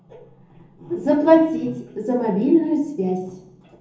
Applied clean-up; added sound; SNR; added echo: none; none; none; reverberation time 0.7 s.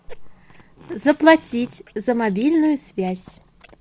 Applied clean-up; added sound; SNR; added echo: none; none; none; none.